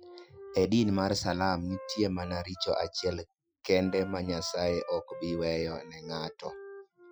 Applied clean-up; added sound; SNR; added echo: classical method Wiener filter.